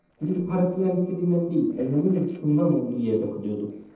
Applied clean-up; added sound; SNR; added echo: neural separator model SepFormer DNS4.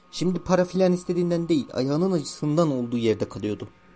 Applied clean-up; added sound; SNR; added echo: none; none; none; none.